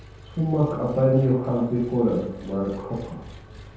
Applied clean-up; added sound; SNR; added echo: none; Engine; 18 dB; reverberation time 0.9 s.